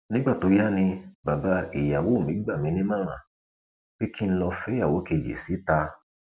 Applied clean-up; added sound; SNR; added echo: none; none; none; none.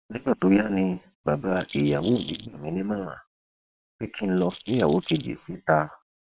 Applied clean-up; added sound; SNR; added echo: neural separator model SepFormer WHAM!.